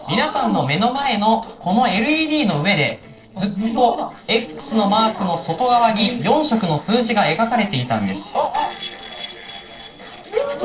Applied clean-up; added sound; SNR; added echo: neural separator model SepFormer DNS4.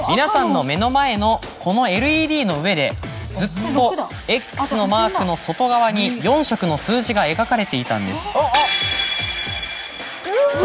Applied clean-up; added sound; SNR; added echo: none; none; none; none.